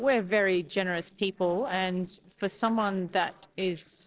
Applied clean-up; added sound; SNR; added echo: neural separator model SepFormer DNS4.